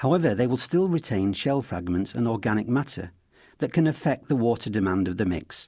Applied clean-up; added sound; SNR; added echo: none; none; none; none.